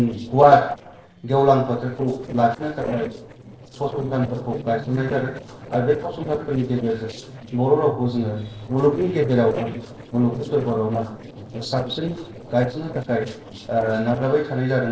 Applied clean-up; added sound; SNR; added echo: neural separator model SepFormer DNS4.